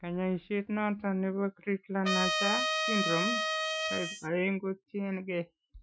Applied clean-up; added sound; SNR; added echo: classical method Wiener filter.